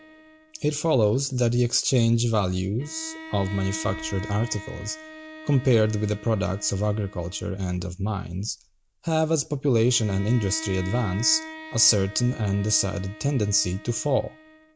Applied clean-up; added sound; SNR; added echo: none; Bowed string instrument; 17 dB; none.